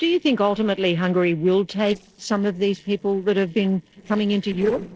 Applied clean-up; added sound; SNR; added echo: neural separator model SepFormer DNS4.